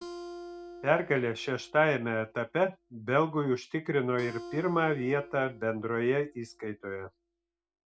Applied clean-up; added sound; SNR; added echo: none; Acoustic guitar; 17 dB; none.